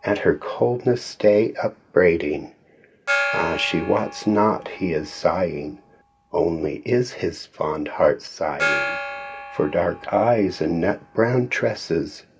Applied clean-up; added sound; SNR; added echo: none; Gong; 10 dB; none.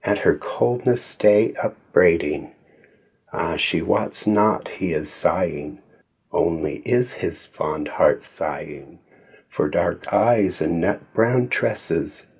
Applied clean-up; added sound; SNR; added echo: none; none; none; none.